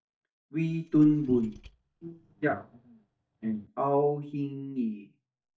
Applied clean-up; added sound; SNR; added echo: neural mask model DeepFilterNet 3.